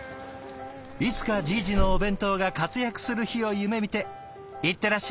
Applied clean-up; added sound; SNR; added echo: none; Vehicle; 3 dB; none.